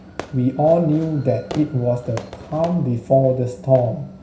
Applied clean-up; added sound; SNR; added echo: none; Fireworks; 19 dB; reverberation time 0.5 s.